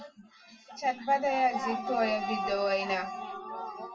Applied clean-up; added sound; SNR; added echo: none; none; none; reverberation time 0.1 s.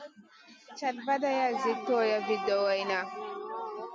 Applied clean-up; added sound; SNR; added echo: none; none; none; none.